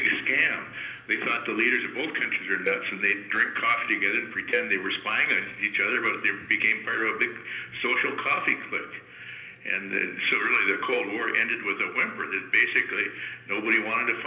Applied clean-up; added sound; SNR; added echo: none; Cowbell; 12 dB; reverberation time 0.8 s.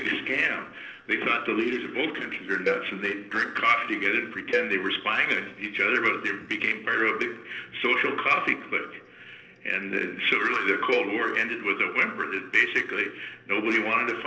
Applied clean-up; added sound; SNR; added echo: neural separator model SepFormer DNS4.